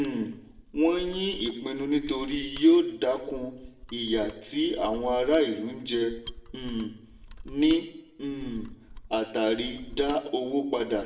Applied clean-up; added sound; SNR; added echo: none; Mechanisms; 16 dB; reverberation time 0.7 s.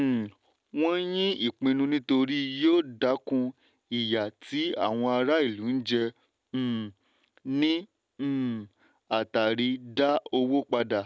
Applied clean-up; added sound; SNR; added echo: none; none; none; none.